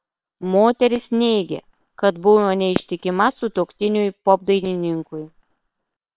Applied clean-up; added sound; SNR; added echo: neural separator model SepFormer WHAM!.